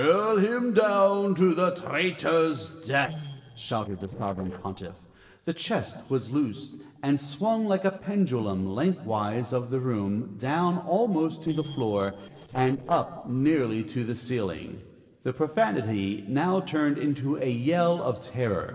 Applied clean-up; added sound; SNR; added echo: neural separator model SepFormer DNS4.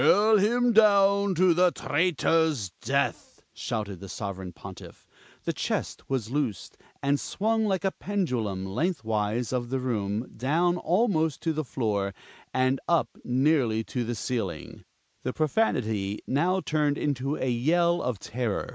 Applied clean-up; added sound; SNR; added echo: none; none; none; none.